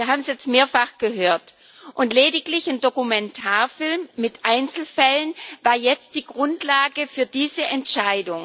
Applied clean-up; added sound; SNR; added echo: none; none; none; none.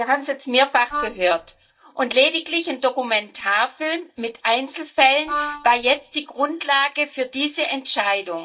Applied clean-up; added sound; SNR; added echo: neural mask model DeepFilterNet 3.